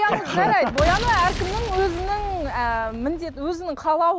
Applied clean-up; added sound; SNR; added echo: none; Boom; 7 dB; none.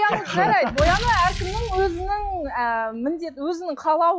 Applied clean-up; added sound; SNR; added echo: classical method log-MMSE.